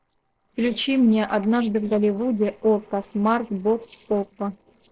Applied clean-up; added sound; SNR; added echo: neural separator model SepFormer DNS4.